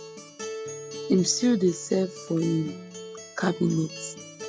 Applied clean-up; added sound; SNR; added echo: none; Acoustic guitar; 12 dB; none.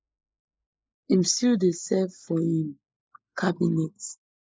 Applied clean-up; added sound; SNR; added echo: neural mask model Resemble Enhance denoiser.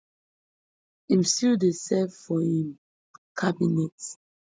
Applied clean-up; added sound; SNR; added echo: none; none; none; none.